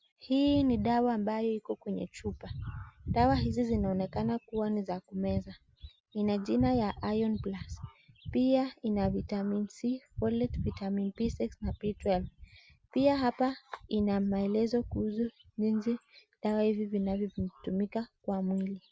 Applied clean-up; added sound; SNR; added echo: none; none; none; none.